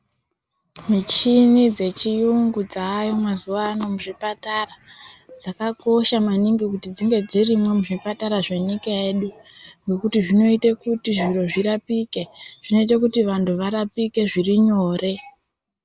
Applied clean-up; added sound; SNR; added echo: none; none; none; none.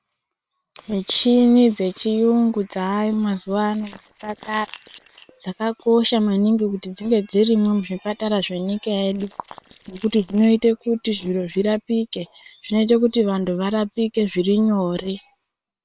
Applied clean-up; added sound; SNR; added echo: neural separator model SepFormer WHAM!.